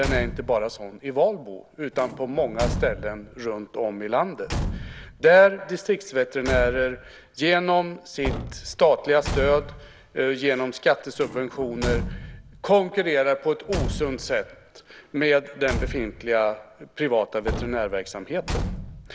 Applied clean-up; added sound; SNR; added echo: none; Slam / Truck / Car; 9 dB; none.